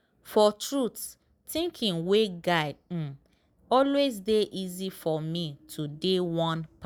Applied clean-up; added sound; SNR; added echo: none; none; none; none.